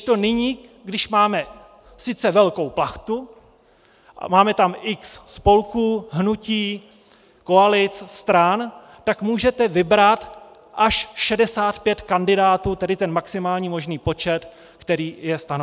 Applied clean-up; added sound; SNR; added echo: none; none; none; none.